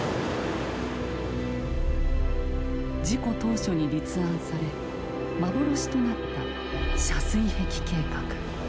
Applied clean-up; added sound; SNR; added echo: none; none; none; none.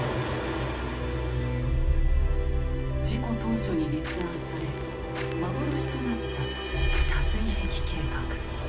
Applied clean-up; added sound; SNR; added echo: none; Crackle; 18 dB; reverberation time 0.2 s.